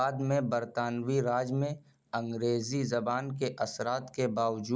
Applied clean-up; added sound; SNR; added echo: none; none; none; none.